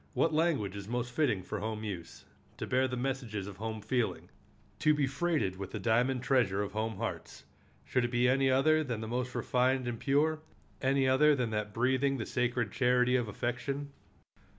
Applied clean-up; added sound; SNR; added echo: none; none; none; none.